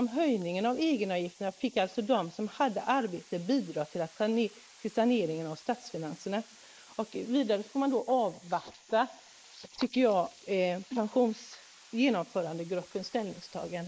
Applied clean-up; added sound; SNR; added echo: neural mask model Resemble Enhance denoiser.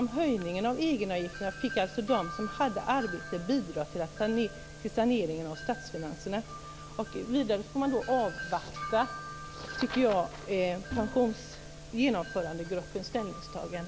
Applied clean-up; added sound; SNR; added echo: none; Bowed string instrument + Wind chime; 14 dB; none.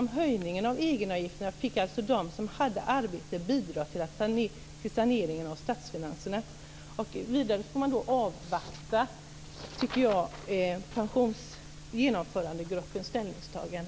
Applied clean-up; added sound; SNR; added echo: none; none; none; none.